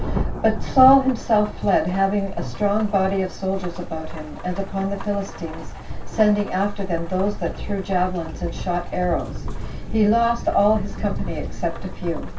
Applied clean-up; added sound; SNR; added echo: none; Rain / Thunderstorm; 8 dB; reverberation time 0.2 s.